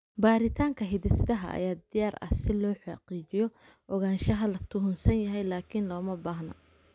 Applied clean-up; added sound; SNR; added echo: none; none; none; none.